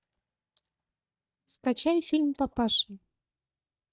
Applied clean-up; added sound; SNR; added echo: neural mask model DeepFilterNet 3.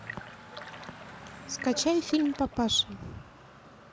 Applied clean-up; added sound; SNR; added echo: none; Traffic noise, roadway noise + Splash, splatter; 14 dB; none.